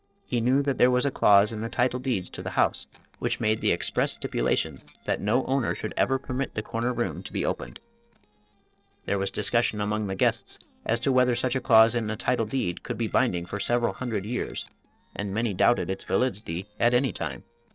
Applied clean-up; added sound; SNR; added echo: neural separator model SepFormer DNS4.